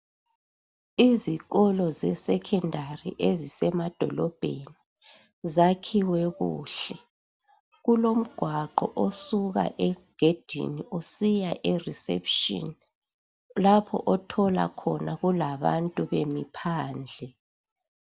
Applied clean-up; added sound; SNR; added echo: none; none; none; none.